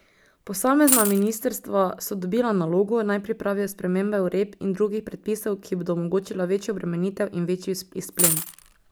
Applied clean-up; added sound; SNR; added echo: none; Coin (dropping); 1 dB; none.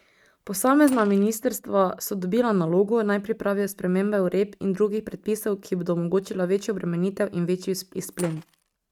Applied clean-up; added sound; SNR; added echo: neural mask model RNNoise.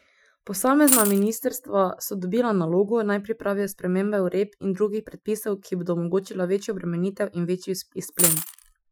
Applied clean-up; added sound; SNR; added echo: classical method Wiener filter.